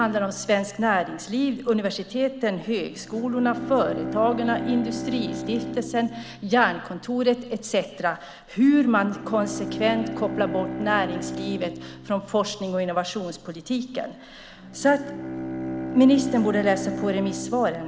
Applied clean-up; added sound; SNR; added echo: none; Bowed string instrument; 9 dB; none.